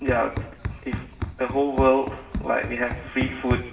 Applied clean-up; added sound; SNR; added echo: none; Run; 6 dB; reverberation time 0.7 s.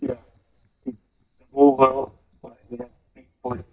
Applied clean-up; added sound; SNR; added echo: neural mask model DeepFilterNet 3.